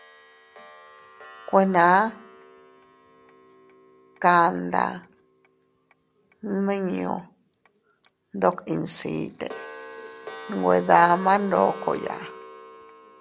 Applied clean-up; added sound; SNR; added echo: none; Clock; 18 dB; none.